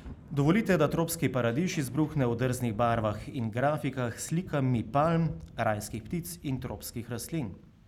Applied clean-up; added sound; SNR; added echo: none; Thunder / Rain; 18 dB; none.